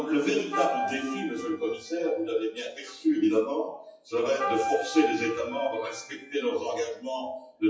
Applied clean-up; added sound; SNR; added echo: classical method WPE with log-MMSE.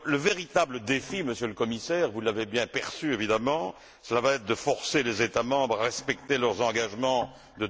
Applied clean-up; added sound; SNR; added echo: none; none; none; none.